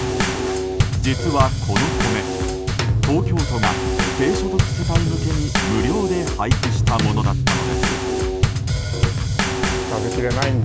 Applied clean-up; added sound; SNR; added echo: none; Bass drum / Snare drum / Drum kit; -4 dB; none.